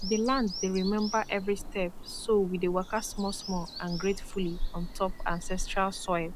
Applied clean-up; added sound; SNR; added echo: none; Bird vocalization, bird call, bird song; 6 dB; none.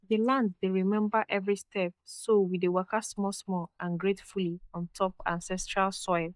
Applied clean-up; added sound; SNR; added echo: neural mask model DeepFilterNet 3.